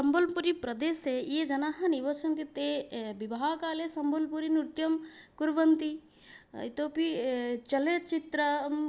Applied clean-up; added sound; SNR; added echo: none; none; none; none.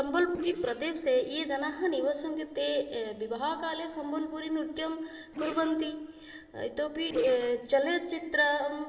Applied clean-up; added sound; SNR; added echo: neural separator model SepFormer DNS4.